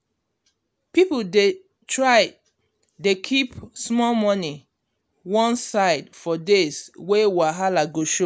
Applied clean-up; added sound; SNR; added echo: none; none; none; none.